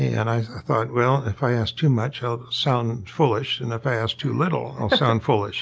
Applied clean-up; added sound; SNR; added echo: none; none; none; none.